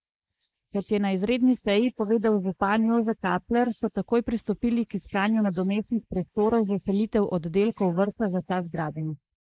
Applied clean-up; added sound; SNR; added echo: neural mask model Resemble Enhance denoiser.